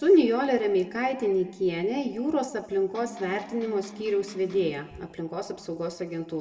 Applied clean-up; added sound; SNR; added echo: none; Electric guitar; 16 dB; reverberation time 1.2 s.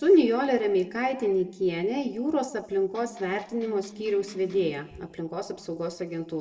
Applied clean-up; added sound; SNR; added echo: neural separator model SepFormer DNS4.